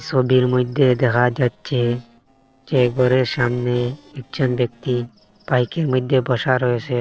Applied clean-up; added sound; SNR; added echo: neural separator model SepFormer DNS4.